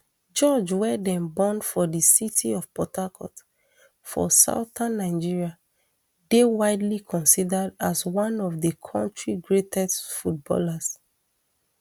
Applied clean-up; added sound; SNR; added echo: none; none; none; none.